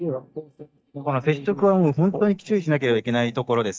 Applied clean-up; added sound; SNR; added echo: neural mask model DeepFilterNet 3.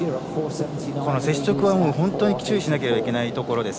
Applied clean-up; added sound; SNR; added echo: none; none; none; none.